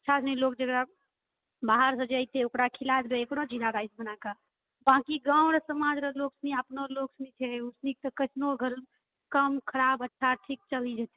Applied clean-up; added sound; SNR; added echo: none; none; none; none.